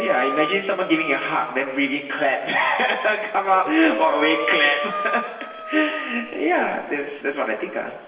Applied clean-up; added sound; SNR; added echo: none; Breathing; 10 dB; reverberation time 1.4 s.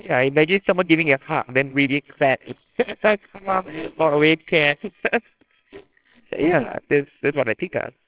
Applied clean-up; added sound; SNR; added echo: neural separator model SepFormer WHAMR!.